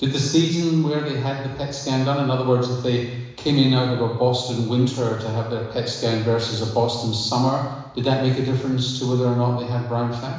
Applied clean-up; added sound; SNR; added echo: none; none; none; reverberation time 1.0 s.